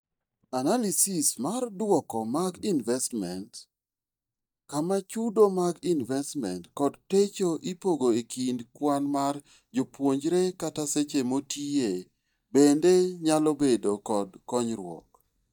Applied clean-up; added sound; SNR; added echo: neural mask model DeepFilterNet 3.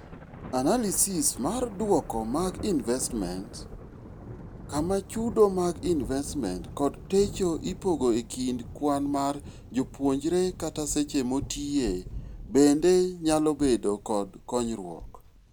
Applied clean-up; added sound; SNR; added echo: none; Thunder; 14 dB; none.